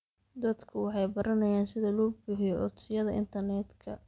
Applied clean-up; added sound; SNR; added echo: none; none; none; none.